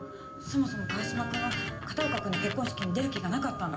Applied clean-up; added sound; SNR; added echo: none; Electric guitar; 5 dB; reverberation time 0.4 s.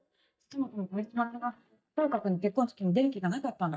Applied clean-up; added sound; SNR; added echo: neural mask model DeepFilterNet 3.